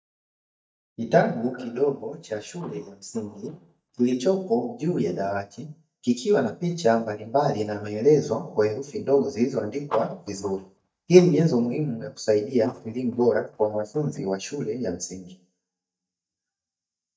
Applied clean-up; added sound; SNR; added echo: neural mask model DeepFilterNet 3.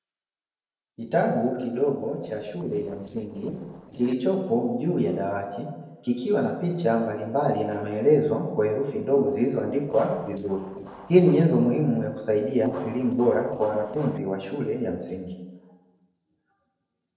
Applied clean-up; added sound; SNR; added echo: neural separator model SepFormer DNS4.